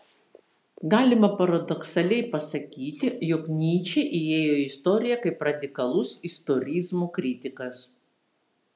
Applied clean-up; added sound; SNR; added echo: none; none; none; none.